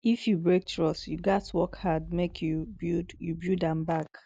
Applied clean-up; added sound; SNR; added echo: none; Thunder / Wind; 19 dB; none.